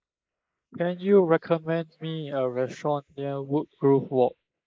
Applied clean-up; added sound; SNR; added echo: neural mask model Resemble Enhance denoiser.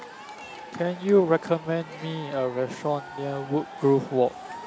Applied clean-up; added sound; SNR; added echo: none; Crowd / Cheering; 15 dB; none.